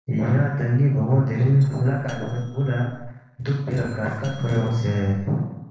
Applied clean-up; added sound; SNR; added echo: neural separator model SepFormer DNS4.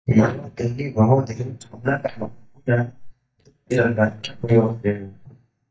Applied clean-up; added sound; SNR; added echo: neural mask model DeepFilterNet 3.